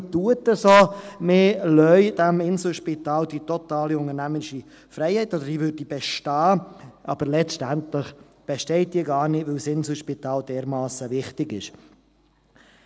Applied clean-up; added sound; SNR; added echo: none; none; none; none.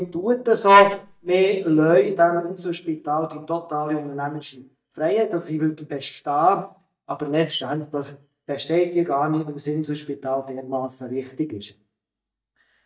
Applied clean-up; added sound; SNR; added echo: neural mask model DeepFilterNet 3.